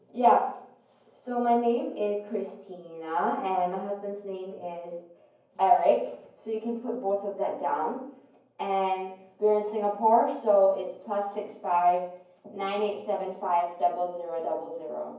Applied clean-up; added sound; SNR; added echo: none; none; none; reverberation time 0.9 s.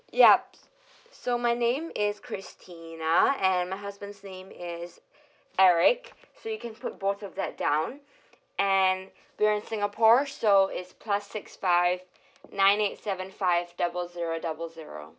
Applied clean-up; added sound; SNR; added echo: none; none; none; none.